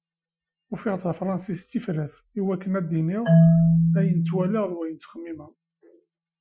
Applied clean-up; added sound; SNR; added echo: classical method Wiener filter.